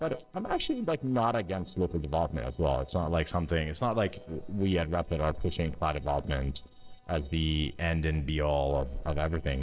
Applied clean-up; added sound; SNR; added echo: neural separator model SepFormer DNS4.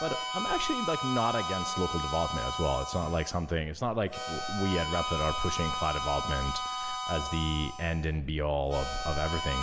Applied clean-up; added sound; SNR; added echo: none; Harmonica; 4 dB; none.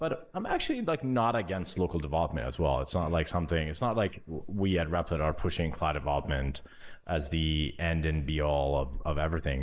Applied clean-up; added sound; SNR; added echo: neural mask model Resemble Enhance denoiser.